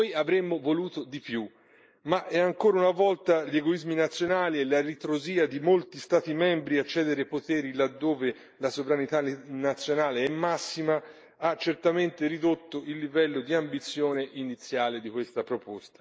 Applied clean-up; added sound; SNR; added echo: neural mask model Resemble Enhance denoiser.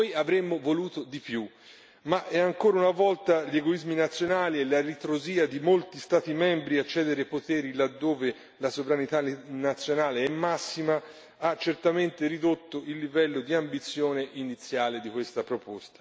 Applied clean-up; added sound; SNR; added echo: none; none; none; none.